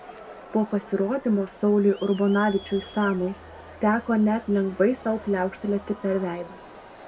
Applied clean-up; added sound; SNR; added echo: none; Crowd; 18 dB; reverberation time 0.2 s.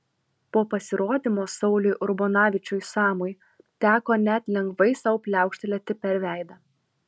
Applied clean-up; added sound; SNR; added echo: none; none; none; none.